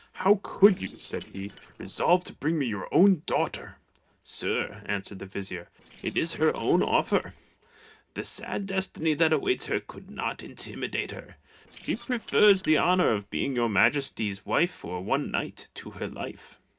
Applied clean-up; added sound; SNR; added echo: neural separator model SepFormer DNS4.